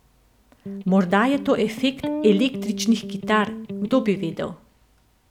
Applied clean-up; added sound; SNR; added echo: none; Electric guitar; 8 dB; none.